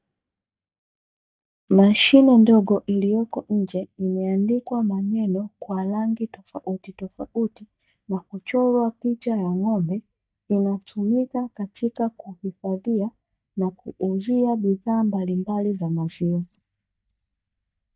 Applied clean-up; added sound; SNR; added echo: neural mask model DeepFilterNet 3.